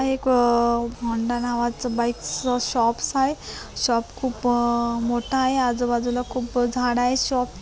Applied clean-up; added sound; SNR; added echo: none; none; none; none.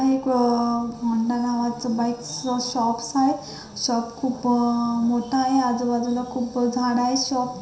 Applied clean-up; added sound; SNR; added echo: none; none; none; reverberation time 0.7 s.